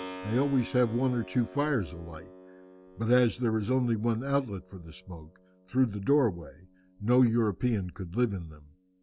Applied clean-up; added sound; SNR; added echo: none; Keyboard (musical); 20 dB; none.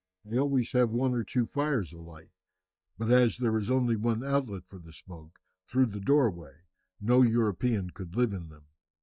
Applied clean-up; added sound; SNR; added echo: neural mask model DeepFilterNet 3.